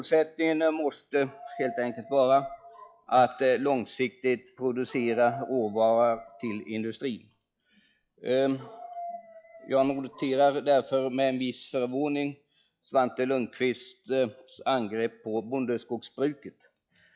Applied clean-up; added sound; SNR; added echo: classical method log-MMSE.